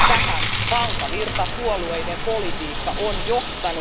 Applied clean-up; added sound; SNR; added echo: none; Bathtub (filling or washing) / Water; -5 dB; none.